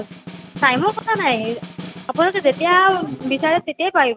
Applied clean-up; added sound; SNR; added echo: none; Snare drum; 17 dB; none.